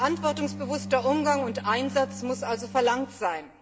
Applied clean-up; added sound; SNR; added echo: none; Bowed string instrument; 12 dB; reverberation time 1.0 s.